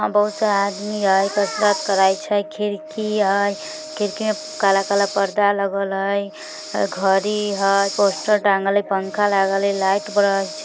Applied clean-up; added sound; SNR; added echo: none; Breathing + Wind instrument, woodwind instrument; 13 dB; none.